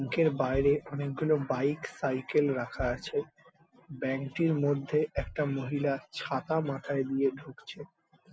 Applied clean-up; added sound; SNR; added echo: none; Bass drum; 17 dB; none.